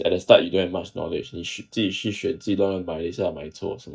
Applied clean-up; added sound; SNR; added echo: neural mask model DeepFilterNet 3.